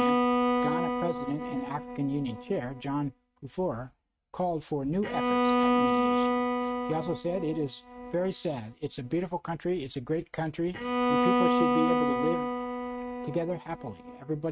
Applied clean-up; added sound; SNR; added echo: neural mask model RNNoise.